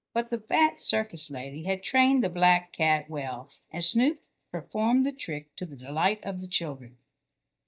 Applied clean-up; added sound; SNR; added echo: neural mask model DeepFilterNet 3.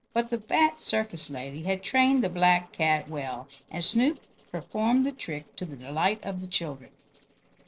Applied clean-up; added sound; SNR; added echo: neural separator model SepFormer DNS4.